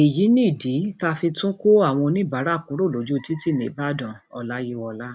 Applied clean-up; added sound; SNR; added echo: none; none; none; none.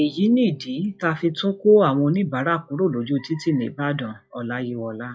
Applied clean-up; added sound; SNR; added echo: classical method log-MMSE.